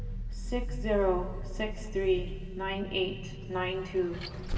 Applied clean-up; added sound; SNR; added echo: none; Vehicle; 4 dB; reverberation time 2.2 s.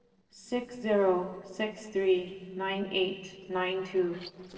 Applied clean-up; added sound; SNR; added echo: neural separator model SepFormer DNS4.